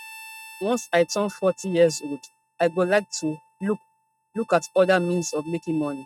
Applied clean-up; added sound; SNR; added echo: neural mask model RNNoise.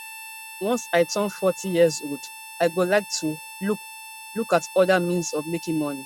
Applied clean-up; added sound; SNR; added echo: none; Harmonica; 15 dB; none.